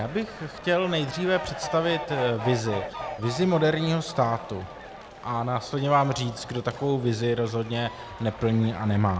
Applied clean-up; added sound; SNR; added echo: none; Fowl; 12 dB; none.